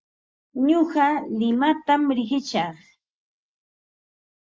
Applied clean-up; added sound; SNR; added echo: neural mask model Resemble Enhance denoiser.